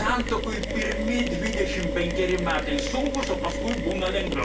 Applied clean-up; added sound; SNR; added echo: none; Mechanisms; 1 dB; reverberation time 0.3 s.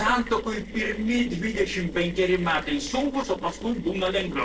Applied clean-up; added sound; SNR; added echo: neural separator model SepFormer DNS4.